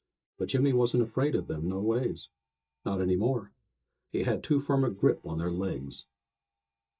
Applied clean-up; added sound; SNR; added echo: neural mask model DeepFilterNet 3.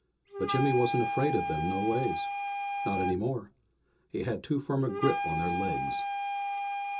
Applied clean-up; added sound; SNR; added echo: none; Wind instrument, woodwind instrument; 2 dB; reverberation time 0.2 s.